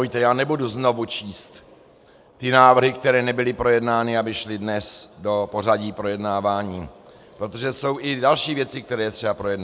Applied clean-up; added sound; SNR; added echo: none; none; none; none.